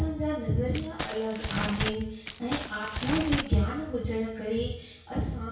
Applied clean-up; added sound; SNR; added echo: none; Crumpling, crinkling; 4 dB; reverberation time 0.6 s.